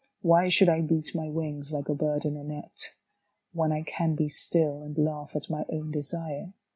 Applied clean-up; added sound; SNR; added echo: none; none; none; none.